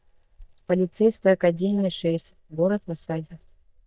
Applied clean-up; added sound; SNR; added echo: neural mask model DeepFilterNet 3.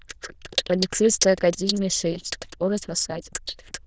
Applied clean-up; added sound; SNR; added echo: neural diffusion model UNIVERSE++.